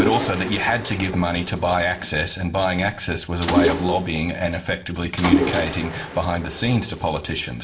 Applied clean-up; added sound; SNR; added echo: none; Mechanisms; 4 dB; reverberation time 0.8 s.